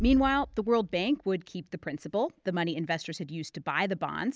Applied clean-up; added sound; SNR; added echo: none; Bass drum; 14 dB; none.